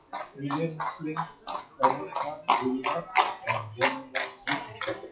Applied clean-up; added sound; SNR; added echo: classical method WPE with log-MMSE.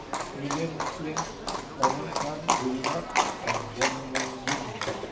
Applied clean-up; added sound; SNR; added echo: none; Livestock, farm animals, working animals; -5 dB; reverberation time 0.2 s.